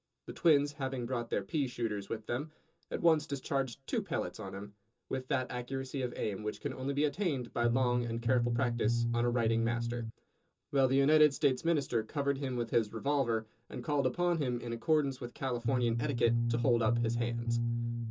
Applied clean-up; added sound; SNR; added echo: none; Bass guitar; -1 dB; reverberation time 0.2 s.